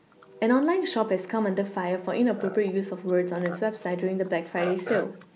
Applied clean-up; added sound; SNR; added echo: none; Livestock, farm animals, working animals; 16 dB; none.